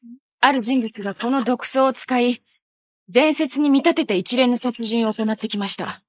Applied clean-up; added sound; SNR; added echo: neural mask model Resemble Enhance denoiser.